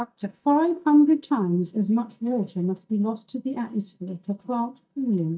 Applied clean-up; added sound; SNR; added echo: neural mask model DeepFilterNet 3.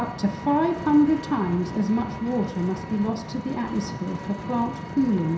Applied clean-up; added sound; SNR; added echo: none; Vehicle; 10 dB; reverberation time 0.7 s.